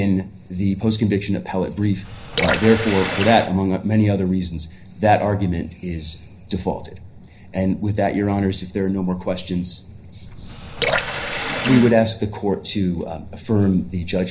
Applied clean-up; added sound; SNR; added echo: none; Water tap, faucet / Water; 4 dB; reverberation time 0.5 s.